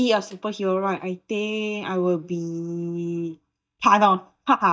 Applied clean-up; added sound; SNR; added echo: neural mask model DeepFilterNet 3.